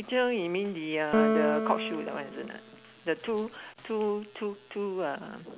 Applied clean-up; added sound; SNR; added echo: none; Piano; 1 dB; none.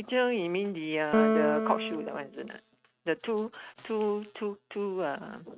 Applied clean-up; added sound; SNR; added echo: neural mask model RNNoise.